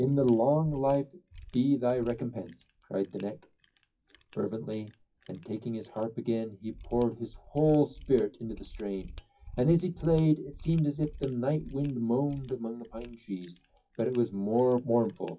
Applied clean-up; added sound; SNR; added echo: classical method WPE with log-MMSE.